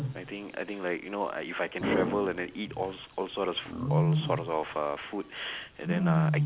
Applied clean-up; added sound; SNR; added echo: none; Wild animals; -1 dB; none.